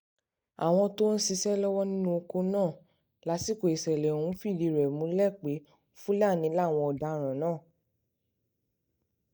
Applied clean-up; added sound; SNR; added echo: neural mask model DeepFilterNet 3.